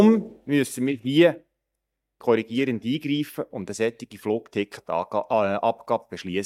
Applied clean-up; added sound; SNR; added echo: neural mask model DeepFilterNet 3.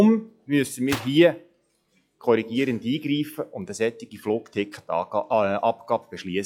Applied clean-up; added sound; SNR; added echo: classical method log-MMSE.